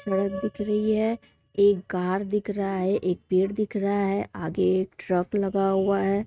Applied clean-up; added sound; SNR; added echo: neural mask model RNNoise.